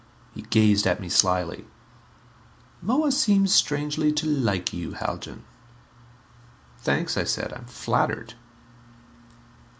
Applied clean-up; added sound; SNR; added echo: none; none; none; none.